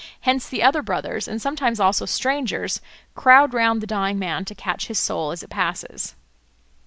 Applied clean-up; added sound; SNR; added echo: none; none; none; none.